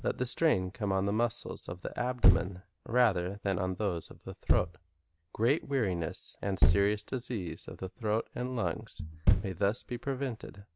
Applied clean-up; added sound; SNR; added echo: none; Thump, thud; 1 dB; none.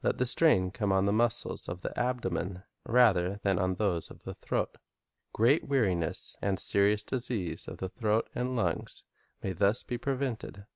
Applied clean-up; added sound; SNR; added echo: none; none; none; none.